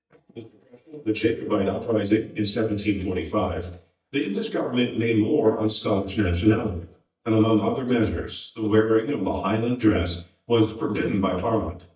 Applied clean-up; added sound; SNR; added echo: neural mask model DeepFilterNet 3.